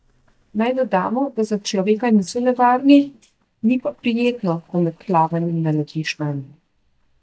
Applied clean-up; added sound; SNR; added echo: neural mask model DeepFilterNet 3.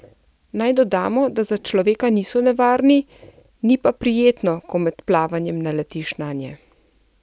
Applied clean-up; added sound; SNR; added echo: none; none; none; none.